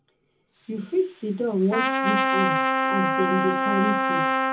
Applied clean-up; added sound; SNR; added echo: none; Trumpet; -3 dB; reverberation time 0.3 s.